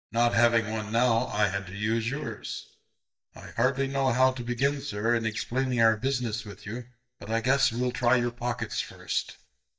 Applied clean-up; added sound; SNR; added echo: neural mask model DeepFilterNet 3.